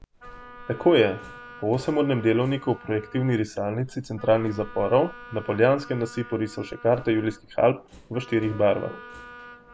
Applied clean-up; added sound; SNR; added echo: none; Subway, metro, underground + Wind instrument, woodwind instrument; 19 dB; none.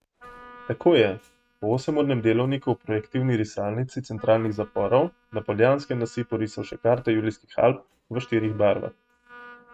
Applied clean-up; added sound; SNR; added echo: neural mask model RNNoise.